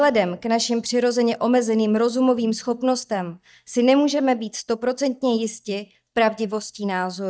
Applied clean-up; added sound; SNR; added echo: neural mask model DeepFilterNet 3.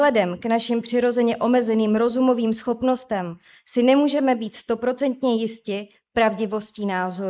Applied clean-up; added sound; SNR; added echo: neural mask model Resemble Enhance denoiser.